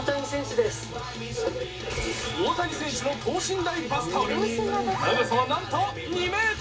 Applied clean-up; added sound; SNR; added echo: none; none; none; reverberation time 0.2 s.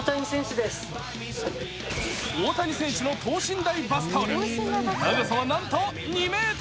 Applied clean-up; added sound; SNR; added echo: none; none; none; none.